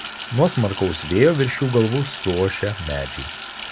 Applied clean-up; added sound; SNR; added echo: none; Sink (filling or washing); 12 dB; none.